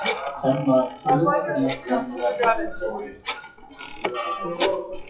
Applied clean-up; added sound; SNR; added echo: classical method WPE with log-MMSE.